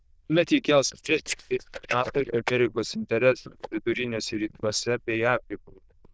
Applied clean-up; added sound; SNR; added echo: neural diffusion model UNIVERSE++.